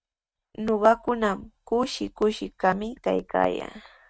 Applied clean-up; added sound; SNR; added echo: neural mask model RNNoise.